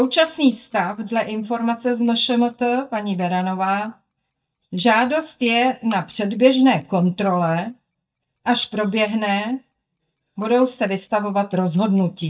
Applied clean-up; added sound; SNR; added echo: neural mask model DeepFilterNet 3.